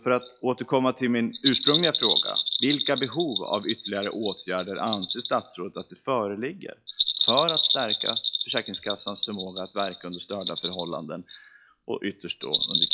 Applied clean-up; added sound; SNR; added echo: classical method log-MMSE.